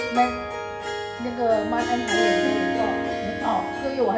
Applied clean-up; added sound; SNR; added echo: none; Harp; 0 dB; reverberation time 0.2 s.